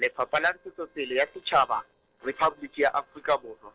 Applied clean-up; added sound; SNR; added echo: neural separator model SepFormer DNS4.